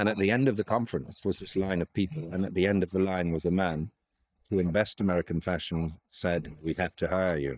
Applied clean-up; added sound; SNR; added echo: neural mask model DeepFilterNet 3.